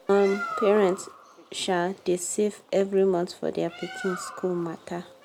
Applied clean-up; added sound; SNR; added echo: none; Bird; 14 dB; none.